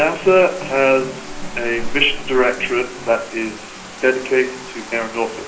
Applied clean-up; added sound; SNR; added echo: none; Bathtub (filling or washing); 10 dB; reverberation time 0.5 s.